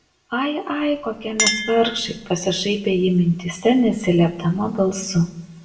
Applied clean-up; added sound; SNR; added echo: none; Chink, clink; 11 dB; reverberation time 0.6 s.